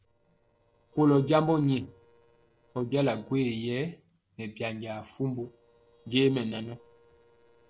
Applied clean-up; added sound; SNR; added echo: neural separator model SepFormer DNS4.